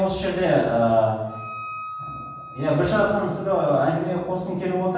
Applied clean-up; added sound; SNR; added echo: none; Wind instrument, woodwind instrument; 15 dB; reverberation time 1.2 s.